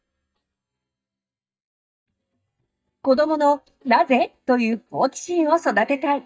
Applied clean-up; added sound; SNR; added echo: neural mask model DeepFilterNet 3.